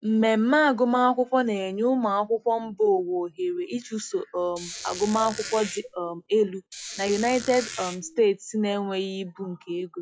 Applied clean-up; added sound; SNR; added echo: classical method log-MMSE.